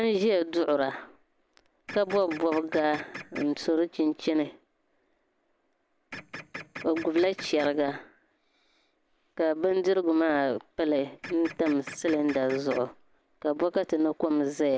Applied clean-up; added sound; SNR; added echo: none; Printer; 14 dB; none.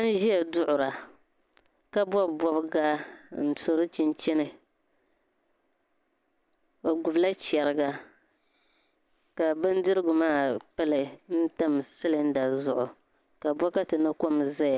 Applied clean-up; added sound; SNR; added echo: none; none; none; none.